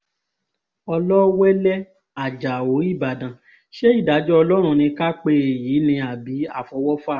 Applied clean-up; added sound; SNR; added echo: none; none; none; none.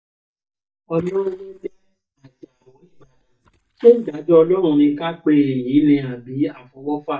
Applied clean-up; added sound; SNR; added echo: neural mask model DeepFilterNet 3.